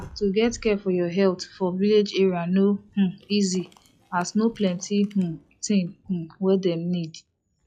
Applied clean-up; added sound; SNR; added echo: classical method log-MMSE.